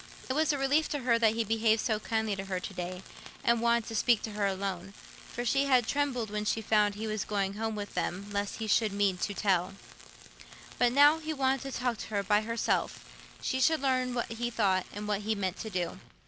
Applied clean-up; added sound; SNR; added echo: none; Tools; 19 dB; none.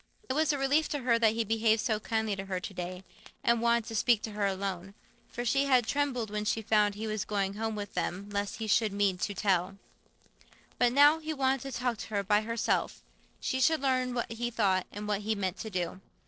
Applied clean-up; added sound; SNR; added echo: neural separator model SepFormer DNS4.